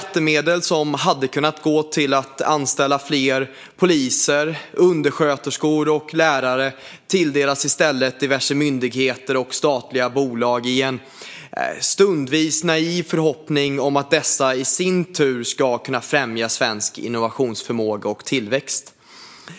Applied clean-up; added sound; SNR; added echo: none; none; none; none.